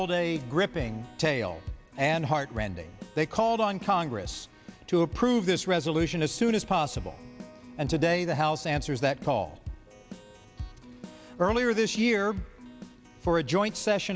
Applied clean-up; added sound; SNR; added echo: none; Keyboard (musical); 15 dB; none.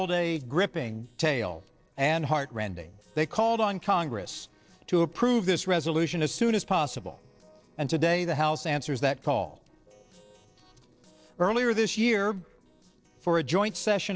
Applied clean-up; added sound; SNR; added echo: neural separator model SepFormer DNS4.